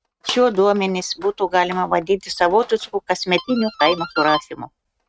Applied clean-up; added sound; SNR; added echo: neural mask model RNNoise.